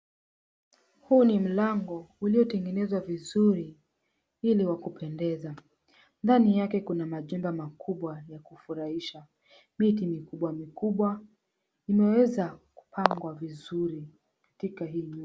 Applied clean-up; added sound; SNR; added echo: none; none; none; none.